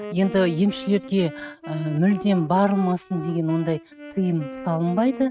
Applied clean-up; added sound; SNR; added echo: neural mask model RNNoise.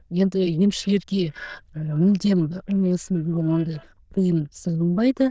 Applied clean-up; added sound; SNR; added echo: neural diffusion model UNIVERSE++.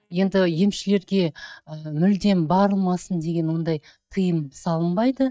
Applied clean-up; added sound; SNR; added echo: neural mask model DeepFilterNet 3.